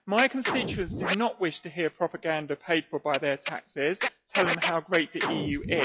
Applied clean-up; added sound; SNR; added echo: classical method log-MMSE.